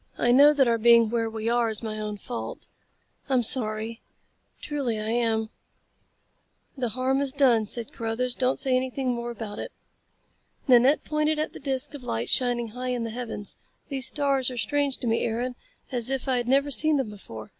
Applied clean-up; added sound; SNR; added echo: none; none; none; none.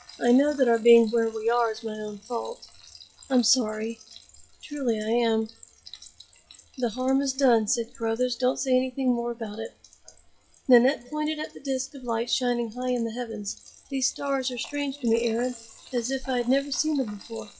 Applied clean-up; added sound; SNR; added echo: classical method WPE with log-MMSE.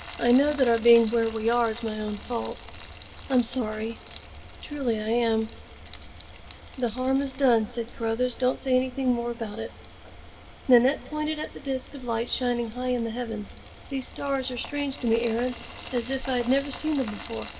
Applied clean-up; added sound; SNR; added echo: none; Frying (food); 12 dB; reverberation time 1.1 s.